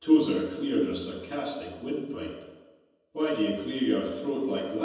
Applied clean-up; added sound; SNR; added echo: none; none; none; reverberation time 1.1 s.